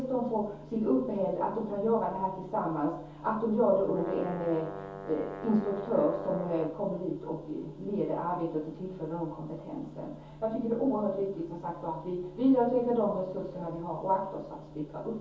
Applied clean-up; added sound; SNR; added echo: none; Brass instrument; 12 dB; reverberation time 0.6 s.